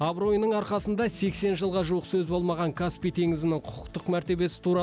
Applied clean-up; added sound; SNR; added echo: none; none; none; none.